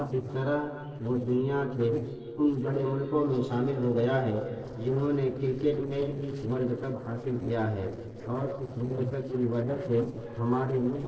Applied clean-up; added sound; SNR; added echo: neural separator model SepFormer DNS4.